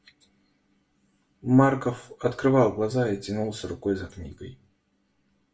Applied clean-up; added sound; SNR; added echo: none; none; none; reverberation time 0.1 s.